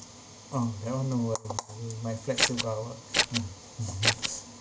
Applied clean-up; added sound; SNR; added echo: none; Scissors; -5 dB; none.